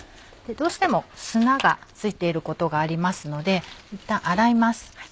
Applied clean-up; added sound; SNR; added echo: none; Clapping; 17 dB; none.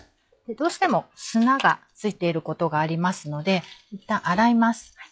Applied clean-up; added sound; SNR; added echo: classical method log-MMSE.